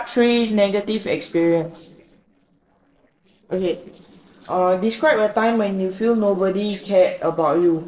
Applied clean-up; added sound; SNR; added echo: neural separator model SepFormer DNS4.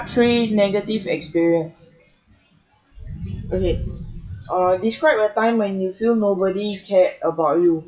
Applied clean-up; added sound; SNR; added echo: classical method WPE with log-MMSE.